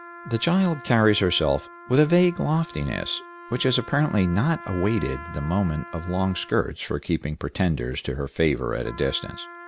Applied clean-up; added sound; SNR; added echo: none; Trumpet; 18 dB; none.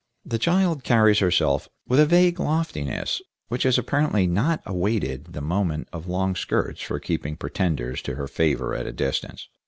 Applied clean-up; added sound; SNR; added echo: none; none; none; none.